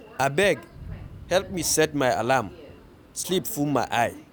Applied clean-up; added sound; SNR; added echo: none; Thunder + Subway, metro, underground; 18 dB; none.